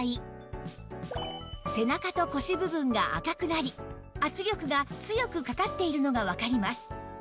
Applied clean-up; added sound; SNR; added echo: none; none; none; none.